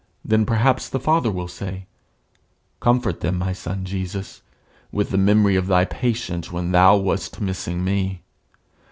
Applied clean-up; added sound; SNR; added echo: none; none; none; none.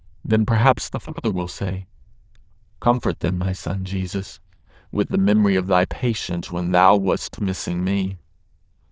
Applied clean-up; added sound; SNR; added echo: neural diffusion model UNIVERSE++.